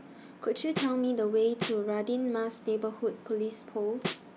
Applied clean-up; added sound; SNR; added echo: none; Snare drum; 5 dB; none.